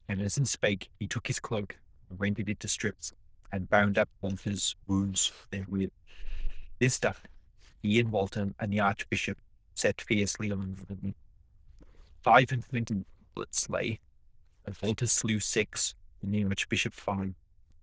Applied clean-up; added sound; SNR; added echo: neural diffusion model UNIVERSE++.